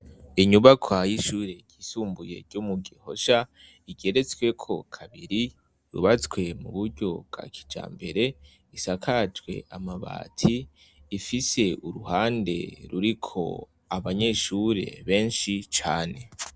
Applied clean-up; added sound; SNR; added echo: none; none; none; none.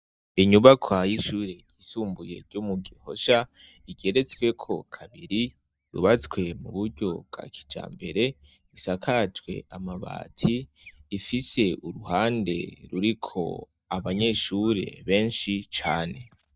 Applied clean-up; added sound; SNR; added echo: neural mask model DeepFilterNet 3.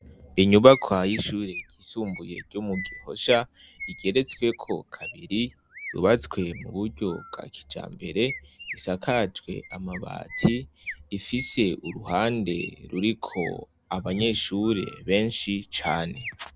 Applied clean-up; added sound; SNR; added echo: none; Chirp, tweet; 16 dB; none.